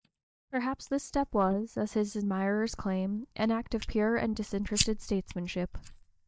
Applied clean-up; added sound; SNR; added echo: neural mask model DeepFilterNet 3.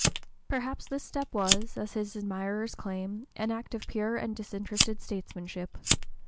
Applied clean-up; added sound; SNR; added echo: none; Fire; 0 dB; none.